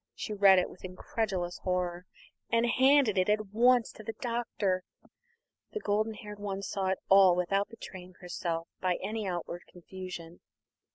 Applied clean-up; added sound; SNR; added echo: none; none; none; none.